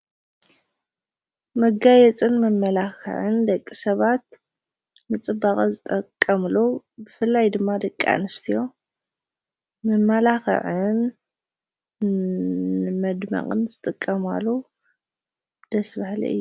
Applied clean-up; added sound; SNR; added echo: none; none; none; none.